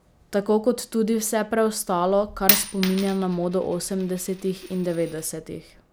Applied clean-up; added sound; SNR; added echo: none; Coin (dropping); 6 dB; none.